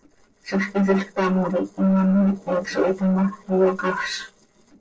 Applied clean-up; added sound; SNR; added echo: neural separator model SepFormer DNS4.